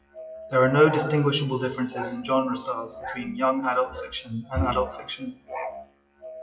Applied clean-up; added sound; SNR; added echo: classical method WPE with log-MMSE.